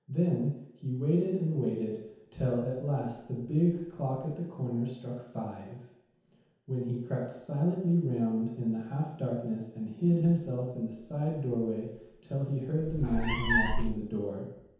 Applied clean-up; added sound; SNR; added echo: none; Meow; -1 dB; reverberation time 0.9 s.